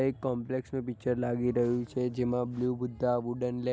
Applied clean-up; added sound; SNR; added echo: none; none; none; none.